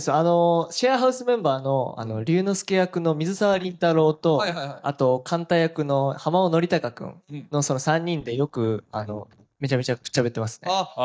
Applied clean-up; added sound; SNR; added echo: neural mask model DeepFilterNet 3.